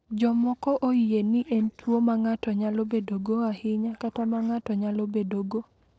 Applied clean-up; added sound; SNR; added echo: neural separator model SepFormer DNS4.